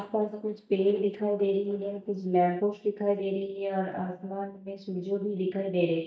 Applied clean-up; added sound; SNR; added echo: neural mask model DeepFilterNet 3.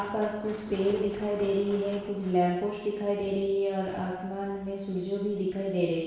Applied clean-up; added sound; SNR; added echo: none; Run; 20 dB; reverberation time 1.1 s.